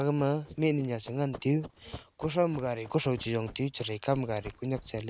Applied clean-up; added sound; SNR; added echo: neural mask model Resemble Enhance denoiser.